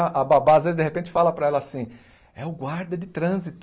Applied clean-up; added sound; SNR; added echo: none; none; none; none.